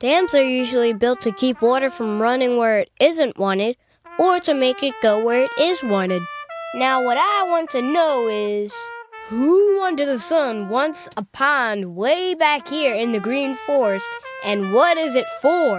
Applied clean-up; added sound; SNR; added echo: none; Trumpet; 16 dB; none.